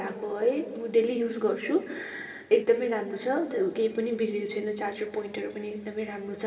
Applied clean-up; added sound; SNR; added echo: none; none; none; reverberation time 2.0 s.